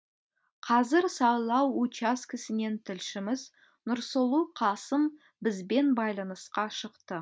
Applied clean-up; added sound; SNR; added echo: none; none; none; none.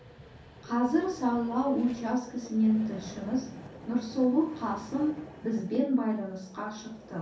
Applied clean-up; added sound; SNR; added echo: none; Vehicle; 17 dB; reverberation time 0.6 s.